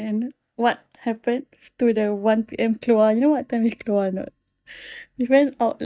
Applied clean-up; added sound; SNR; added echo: neural mask model DeepFilterNet 3.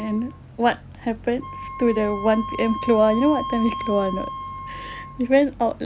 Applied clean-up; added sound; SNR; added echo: none; Wind instrument, woodwind instrument; 10 dB; none.